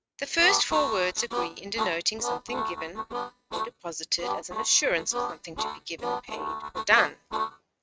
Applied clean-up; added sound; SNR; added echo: neural mask model RNNoise.